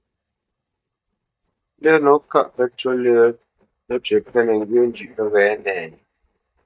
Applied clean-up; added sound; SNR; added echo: neural mask model DeepFilterNet 3.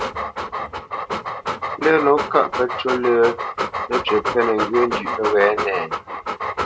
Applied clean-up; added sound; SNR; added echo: none; Dog; 4 dB; none.